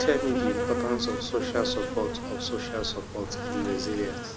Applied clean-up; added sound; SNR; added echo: none; Insect; 0 dB; none.